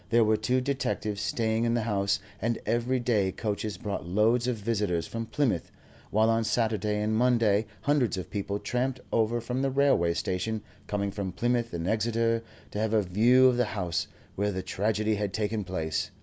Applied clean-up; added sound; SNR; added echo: none; none; none; none.